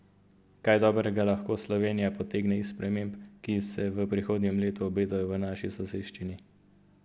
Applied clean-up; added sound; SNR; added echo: none; none; none; none.